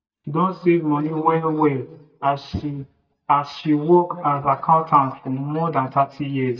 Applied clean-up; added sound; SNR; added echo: neural mask model DeepFilterNet 3.